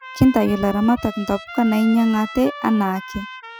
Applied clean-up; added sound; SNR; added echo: classical method spectral subtraction.